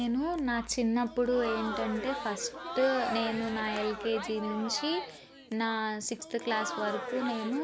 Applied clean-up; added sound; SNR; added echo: none; Crowd; 7 dB; none.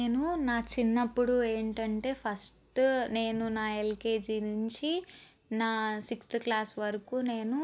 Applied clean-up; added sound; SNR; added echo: none; none; none; none.